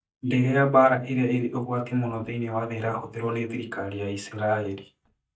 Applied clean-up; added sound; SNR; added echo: neural mask model DeepFilterNet 3.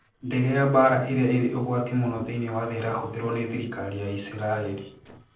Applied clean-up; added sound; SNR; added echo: neural separator model SepFormer DNS4.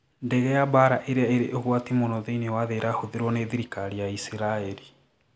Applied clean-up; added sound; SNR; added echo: none; none; none; none.